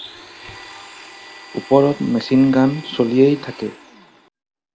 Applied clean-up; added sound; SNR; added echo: none; Domestic sounds, home sounds; 20 dB; none.